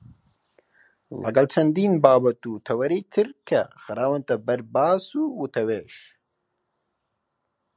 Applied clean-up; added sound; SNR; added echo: none; none; none; none.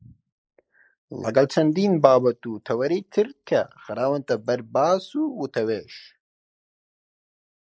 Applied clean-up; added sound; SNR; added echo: neural mask model Resemble Enhance denoiser.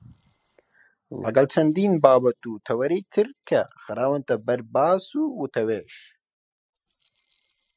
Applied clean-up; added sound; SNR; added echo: classical method spectral subtraction.